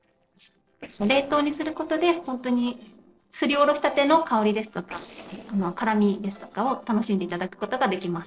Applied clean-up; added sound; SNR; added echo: neural separator model SepFormer DNS4.